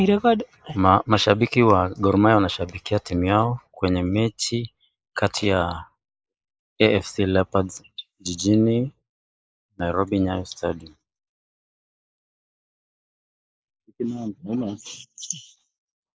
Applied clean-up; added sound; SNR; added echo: neural mask model Resemble Enhance denoiser.